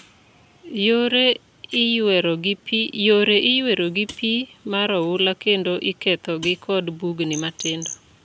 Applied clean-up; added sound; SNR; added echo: none; none; none; none.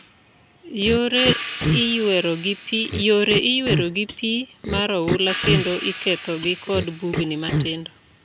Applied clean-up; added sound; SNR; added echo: none; Crash cymbal / Hi-hat + Cough; 4 dB; none.